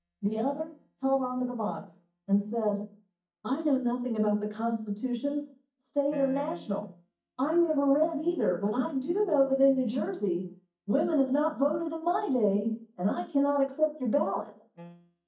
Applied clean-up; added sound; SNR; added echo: neural mask model DeepFilterNet 3.